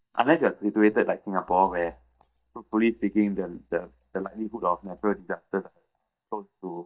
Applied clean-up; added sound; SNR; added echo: neural mask model DeepFilterNet 3.